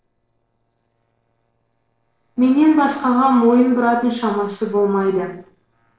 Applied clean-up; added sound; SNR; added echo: neural separator model SepFormer DNS4.